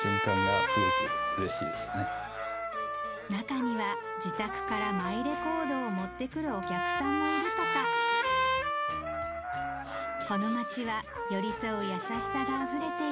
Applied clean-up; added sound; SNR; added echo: none; Trumpet; -2 dB; none.